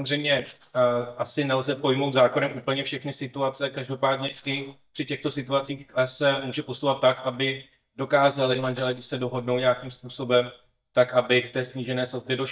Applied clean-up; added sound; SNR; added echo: neural mask model DeepFilterNet 3.